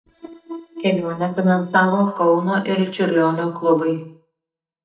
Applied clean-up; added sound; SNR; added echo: neural mask model DeepFilterNet 3.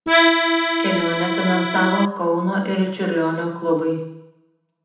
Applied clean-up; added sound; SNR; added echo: none; Accordion; -3 dB; reverberation time 0.8 s.